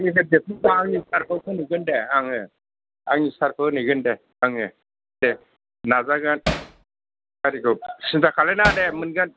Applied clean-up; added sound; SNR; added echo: none; Hammer; 4 dB; none.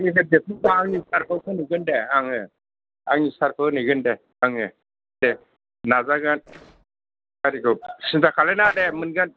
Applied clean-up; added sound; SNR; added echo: neural separator model SepFormer DNS4.